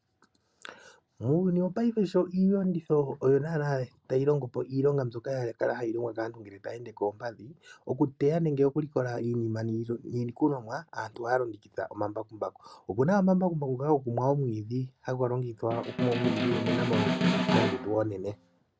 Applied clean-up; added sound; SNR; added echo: none; Snare drum; 0 dB; none.